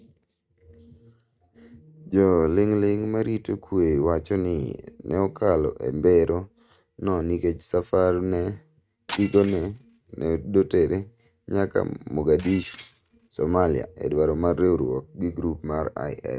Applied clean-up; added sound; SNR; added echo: neural mask model RNNoise.